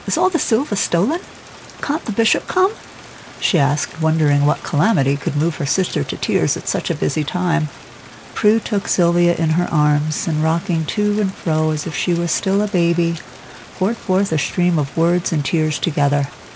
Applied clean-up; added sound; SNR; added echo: none; Rain; 20 dB; none.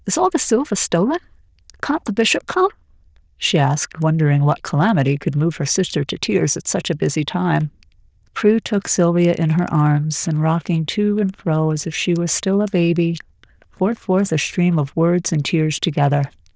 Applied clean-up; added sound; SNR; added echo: neural diffusion model UNIVERSE++.